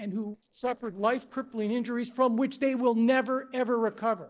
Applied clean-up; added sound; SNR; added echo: neural separator model SepFormer DNS4.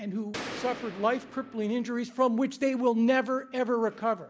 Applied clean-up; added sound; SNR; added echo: none; Gunshot, gunfire; 13 dB; none.